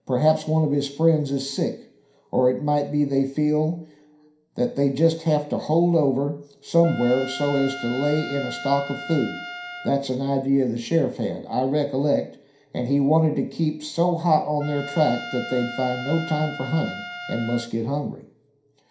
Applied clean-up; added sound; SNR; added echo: none; Trumpet; 12 dB; reverberation time 0.5 s.